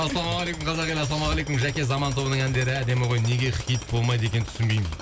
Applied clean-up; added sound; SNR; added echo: none; Tools; 15 dB; none.